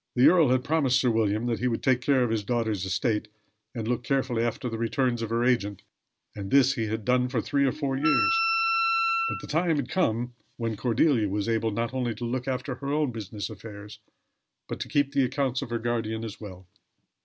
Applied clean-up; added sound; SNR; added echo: none; Wind instrument, woodwind instrument; 1 dB; none.